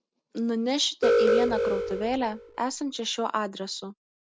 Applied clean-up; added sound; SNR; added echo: none; Alarm; -4 dB; none.